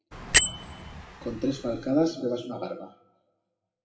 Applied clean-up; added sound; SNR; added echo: classical method WPE with log-MMSE.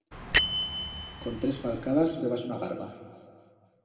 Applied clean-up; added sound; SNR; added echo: none; Bell; -4 dB; reverberation time 1.9 s.